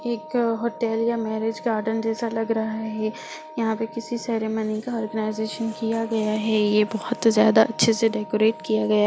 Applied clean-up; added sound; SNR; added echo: none; Wind instrument, woodwind instrument; 17 dB; none.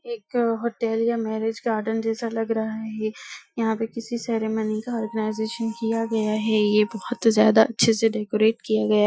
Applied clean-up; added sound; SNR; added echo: classical method Wiener filter.